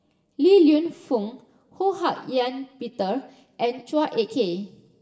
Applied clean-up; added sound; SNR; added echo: none; none; none; reverberation time 0.7 s.